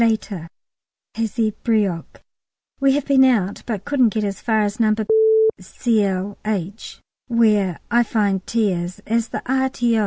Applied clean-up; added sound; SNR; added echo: none; none; none; none.